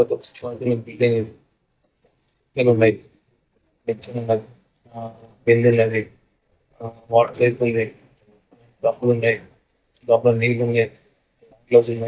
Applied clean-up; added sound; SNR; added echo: neural mask model DeepFilterNet 3.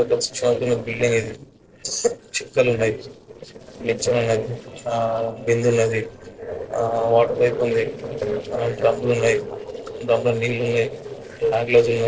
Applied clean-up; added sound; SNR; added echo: neural separator model SepFormer DNS4.